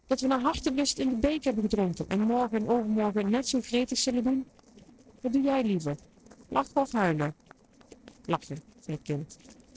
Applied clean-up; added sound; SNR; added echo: neural separator model SepFormer DNS4.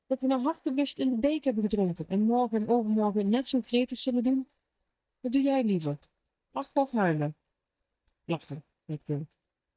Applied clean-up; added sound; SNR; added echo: neural mask model DeepFilterNet 3.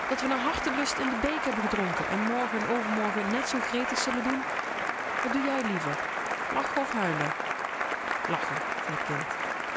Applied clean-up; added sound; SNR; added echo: none; Applause; -1 dB; none.